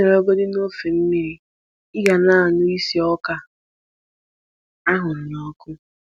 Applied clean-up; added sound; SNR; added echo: none; Finger snapping; 18 dB; none.